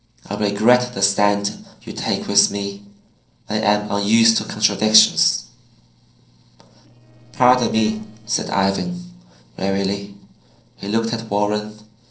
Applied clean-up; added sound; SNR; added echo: neural separator model SepFormer DNS4.